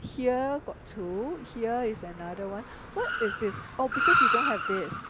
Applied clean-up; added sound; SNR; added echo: none; Car; -1 dB; none.